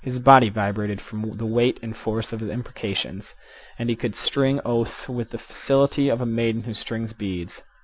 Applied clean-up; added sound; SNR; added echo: none; none; none; none.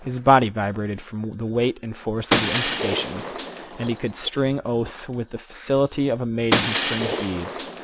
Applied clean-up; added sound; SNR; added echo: none; Shatter; 5 dB; none.